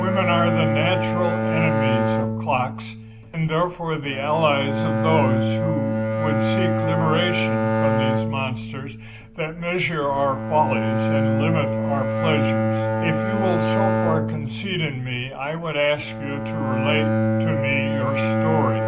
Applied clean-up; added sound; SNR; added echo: none; Bowed string instrument; -2 dB; none.